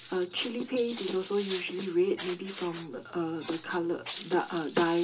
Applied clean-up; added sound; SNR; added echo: none; Walk, footsteps; 14 dB; reverberation time 0.2 s.